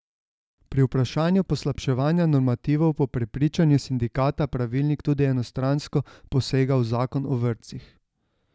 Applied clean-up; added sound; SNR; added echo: none; none; none; none.